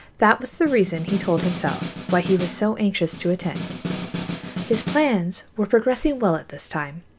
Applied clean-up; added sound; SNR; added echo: none; Snare drum; 8 dB; none.